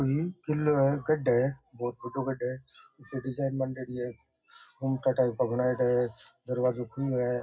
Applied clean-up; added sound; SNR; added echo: none; none; none; reverberation time 0.4 s.